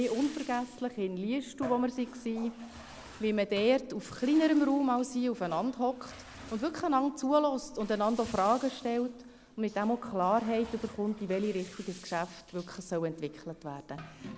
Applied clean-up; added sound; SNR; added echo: none; Bathtub (filling or washing); 19 dB; none.